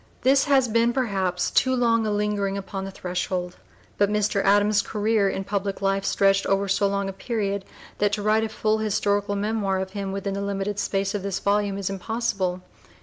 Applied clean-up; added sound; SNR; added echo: none; none; none; none.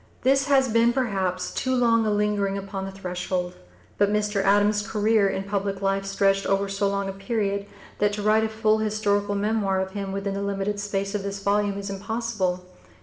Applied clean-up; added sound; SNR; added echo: none; none; none; reverberation time 0.7 s.